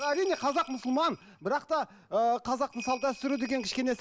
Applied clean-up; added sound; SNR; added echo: none; Bell; 19 dB; none.